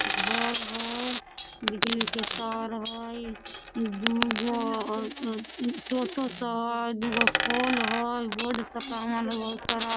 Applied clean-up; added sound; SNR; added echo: none; Coin (dropping) + Coin (dropping); 2 dB; none.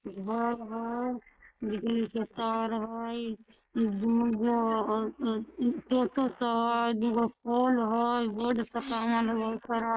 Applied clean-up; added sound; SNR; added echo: neural mask model Resemble Enhance denoiser.